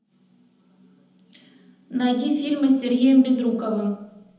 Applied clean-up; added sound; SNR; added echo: none; none; none; reverberation time 0.8 s.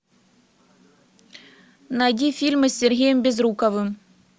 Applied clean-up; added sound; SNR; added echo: none; none; none; none.